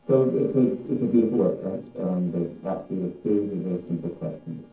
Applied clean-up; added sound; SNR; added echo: neural separator model SepFormer DNS4.